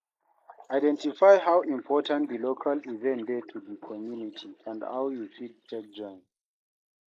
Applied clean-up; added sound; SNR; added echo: neural mask model Resemble Enhance denoiser.